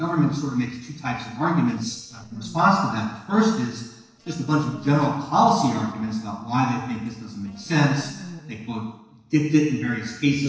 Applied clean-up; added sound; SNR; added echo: neural separator model SepFormer DNS4.